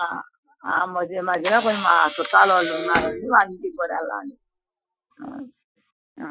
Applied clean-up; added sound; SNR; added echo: classical method Wiener filter.